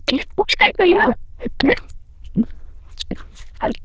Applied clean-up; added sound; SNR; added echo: neural diffusion model UNIVERSE++.